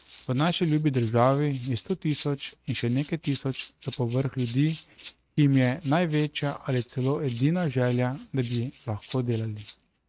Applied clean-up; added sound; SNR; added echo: neural mask model RNNoise.